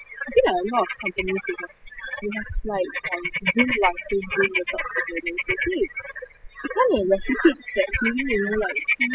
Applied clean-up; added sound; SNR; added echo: classical method spectral subtraction.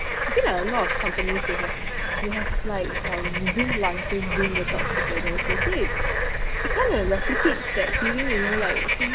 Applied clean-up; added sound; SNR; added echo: none; Bird / Frog; -3 dB; none.